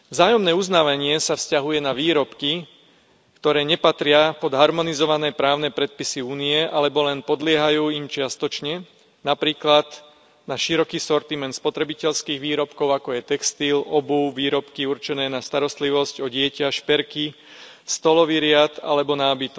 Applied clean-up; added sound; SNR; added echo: none; none; none; none.